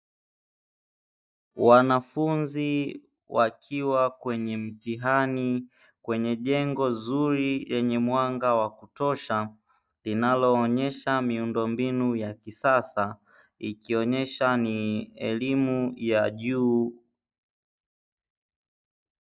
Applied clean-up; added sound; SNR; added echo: neural mask model DeepFilterNet 3.